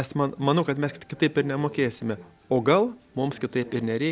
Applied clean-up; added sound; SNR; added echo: none; none; none; none.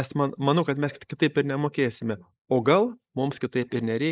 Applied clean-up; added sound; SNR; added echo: neural mask model Resemble Enhance denoiser.